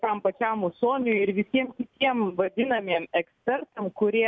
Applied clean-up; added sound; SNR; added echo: none; none; none; none.